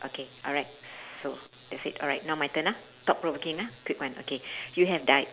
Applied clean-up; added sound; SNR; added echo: none; none; none; none.